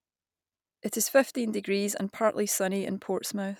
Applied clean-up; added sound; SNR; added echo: none; none; none; none.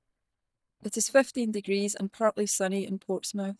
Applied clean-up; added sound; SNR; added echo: neural mask model DeepFilterNet 3.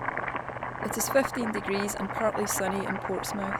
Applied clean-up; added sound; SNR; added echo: none; Boiling; 2 dB; none.